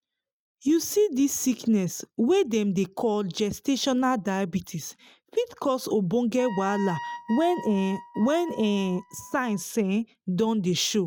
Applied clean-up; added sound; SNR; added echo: neural mask model RNNoise.